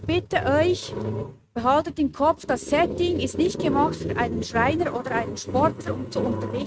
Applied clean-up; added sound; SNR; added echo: neural mask model RNNoise.